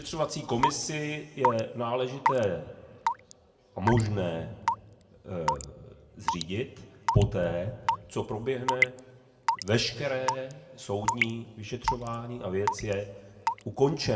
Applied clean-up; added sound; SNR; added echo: none; Raindrop / Drip / Water tap, faucet; 3 dB; reverberation time 1.1 s.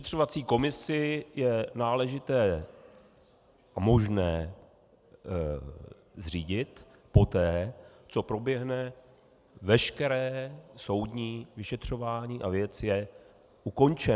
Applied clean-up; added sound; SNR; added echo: none; none; none; none.